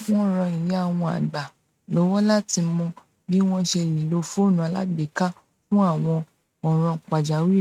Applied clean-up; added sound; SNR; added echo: neural mask model RNNoise.